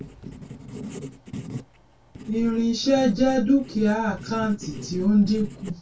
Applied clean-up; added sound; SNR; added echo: none; Writing; 15 dB; reverberation time 0.2 s.